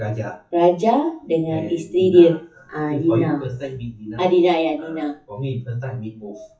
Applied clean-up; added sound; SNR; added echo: classical method WPE with log-MMSE.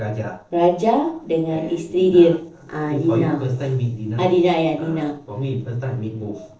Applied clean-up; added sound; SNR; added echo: neural separator model SepFormer DNS4.